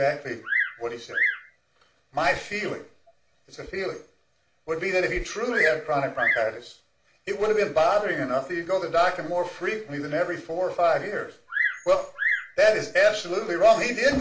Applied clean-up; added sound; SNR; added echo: none; Bird vocalization, bird call, bird song; 8 dB; reverberation time 0.4 s.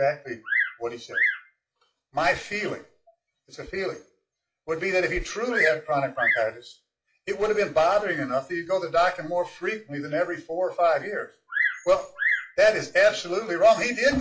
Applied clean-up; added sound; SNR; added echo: classical method WPE with log-MMSE.